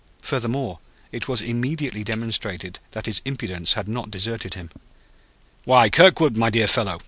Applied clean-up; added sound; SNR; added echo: none; Bicycle bell; 6 dB; none.